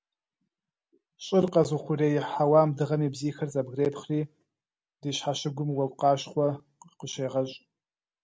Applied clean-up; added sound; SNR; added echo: none; none; none; none.